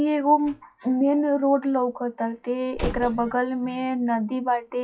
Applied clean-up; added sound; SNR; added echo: classical method WPE with log-MMSE.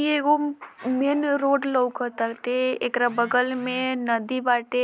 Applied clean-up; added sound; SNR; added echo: none; none; none; none.